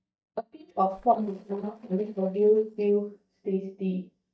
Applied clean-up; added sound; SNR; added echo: neural mask model DeepFilterNet 3.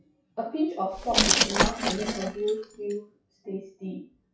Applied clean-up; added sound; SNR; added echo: classical method WPE with log-MMSE.